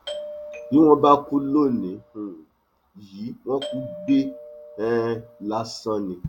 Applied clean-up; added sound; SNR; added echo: none; Doorbell; 15 dB; none.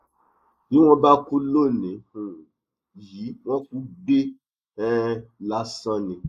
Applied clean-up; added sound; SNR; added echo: neural mask model Resemble Enhance denoiser.